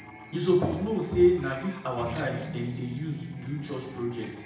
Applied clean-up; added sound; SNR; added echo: none; Guitar; 12 dB; reverberation time 0.9 s.